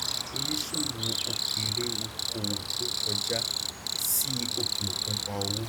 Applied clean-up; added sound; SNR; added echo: none; Cricket; -4 dB; none.